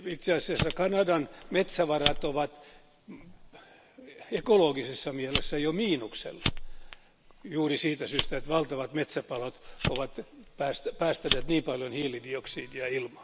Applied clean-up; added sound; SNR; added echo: none; Fire; 4 dB; none.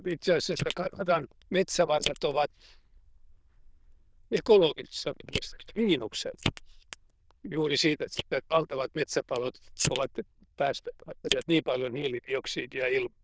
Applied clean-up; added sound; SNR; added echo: neural diffusion model UNIVERSE++.